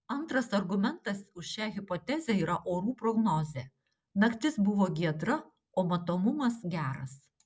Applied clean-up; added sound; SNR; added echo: none; none; none; none.